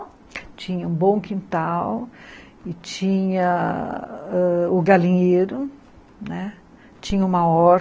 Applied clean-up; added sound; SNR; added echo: none; none; none; none.